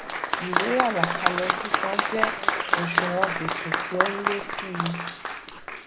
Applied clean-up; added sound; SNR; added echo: none; Applause; -4 dB; none.